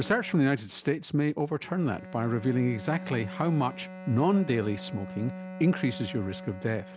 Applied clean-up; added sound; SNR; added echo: none; Bowed string instrument; 14 dB; none.